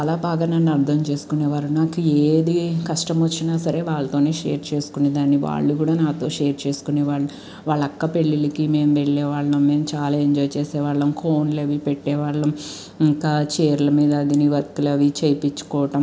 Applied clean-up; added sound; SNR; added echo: none; none; none; none.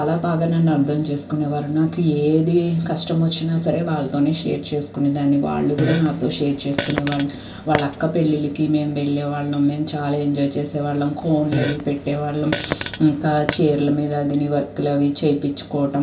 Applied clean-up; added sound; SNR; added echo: none; Fart; 7 dB; reverberation time 0.2 s.